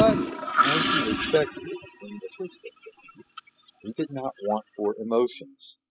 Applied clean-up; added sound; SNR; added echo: classical method spectral subtraction.